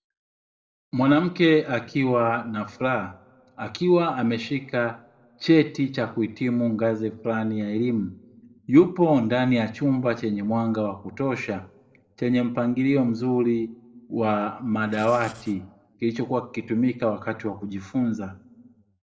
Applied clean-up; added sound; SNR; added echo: neural separator model SepFormer DNS4.